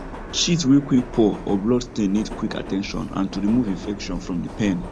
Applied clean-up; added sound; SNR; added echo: none; Subway, metro, underground; 12 dB; none.